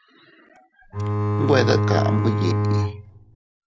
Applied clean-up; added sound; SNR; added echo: none; Bowed string instrument; -4 dB; none.